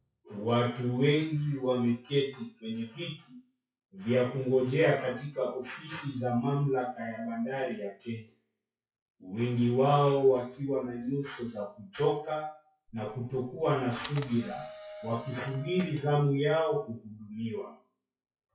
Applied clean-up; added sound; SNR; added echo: classical method WPE with log-MMSE.